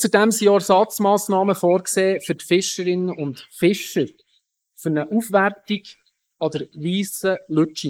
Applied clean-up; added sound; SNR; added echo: neural mask model Resemble Enhance denoiser.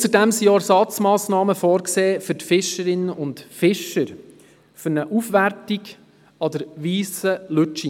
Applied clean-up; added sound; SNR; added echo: none; none; none; none.